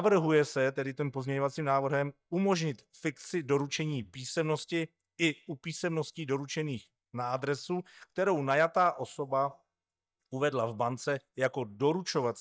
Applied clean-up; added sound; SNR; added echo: neural mask model DeepFilterNet 3.